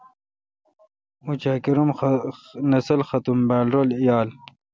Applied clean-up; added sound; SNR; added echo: none; none; none; none.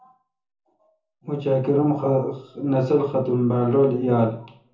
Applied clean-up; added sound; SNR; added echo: none; none; none; reverberation time 0.6 s.